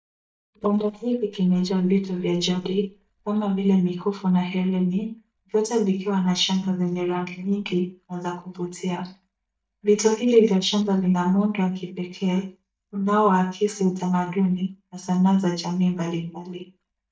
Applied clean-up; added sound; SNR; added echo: neural mask model DeepFilterNet 3.